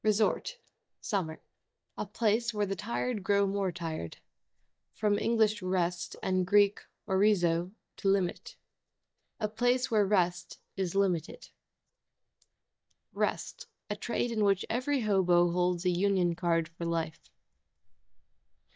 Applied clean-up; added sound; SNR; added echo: neural mask model DeepFilterNet 3.